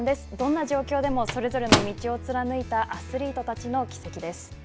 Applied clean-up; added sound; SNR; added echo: none; Microwave oven; 2 dB; none.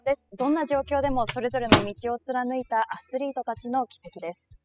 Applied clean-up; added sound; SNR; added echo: classical method spectral subtraction.